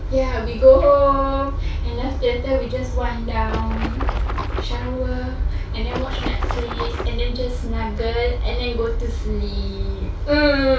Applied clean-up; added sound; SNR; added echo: none; Water / Splash, splatter; 9 dB; reverberation time 0.2 s.